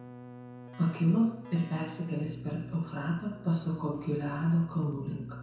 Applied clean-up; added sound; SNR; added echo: none; Keyboard (musical); 14 dB; reverberation time 0.7 s.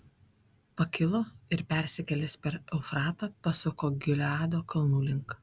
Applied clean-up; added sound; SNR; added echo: none; none; none; none.